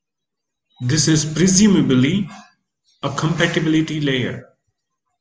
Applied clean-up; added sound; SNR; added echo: none; none; none; none.